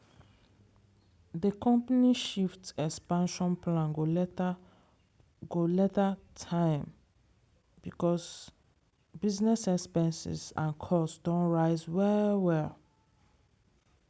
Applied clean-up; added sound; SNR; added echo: none; none; none; none.